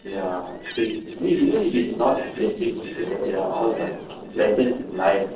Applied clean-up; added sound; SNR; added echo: neural separator model SepFormer DNS4.